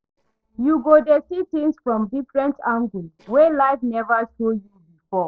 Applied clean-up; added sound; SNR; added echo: neural separator model SepFormer DNS4.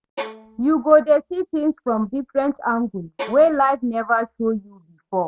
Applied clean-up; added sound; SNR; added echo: neural mask model RNNoise.